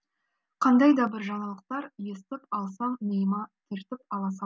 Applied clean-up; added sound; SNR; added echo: none; none; none; none.